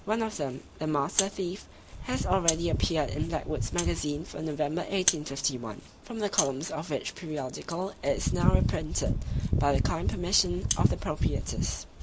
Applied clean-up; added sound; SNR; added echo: none; Rattle (instrument); 10 dB; none.